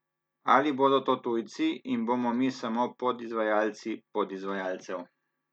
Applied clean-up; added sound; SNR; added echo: none; none; none; none.